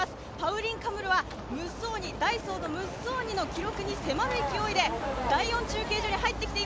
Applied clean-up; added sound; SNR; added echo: none; Aircraft; 18 dB; none.